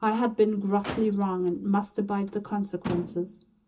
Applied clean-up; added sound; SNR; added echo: none; Motor vehicle (road); 14 dB; reverberation time 0.2 s.